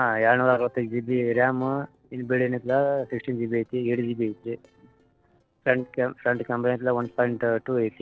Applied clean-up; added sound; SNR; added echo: neural separator model SepFormer DNS4.